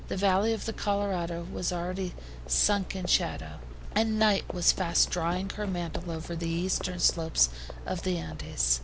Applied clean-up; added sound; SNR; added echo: none; Livestock, farm animals, working animals; 17 dB; none.